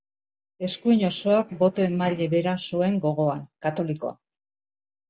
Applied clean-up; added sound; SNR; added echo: none; none; none; none.